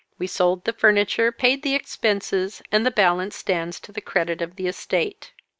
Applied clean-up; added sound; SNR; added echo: none; none; none; none.